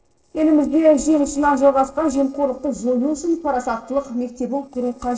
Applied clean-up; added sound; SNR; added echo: neural separator model SepFormer DNS4.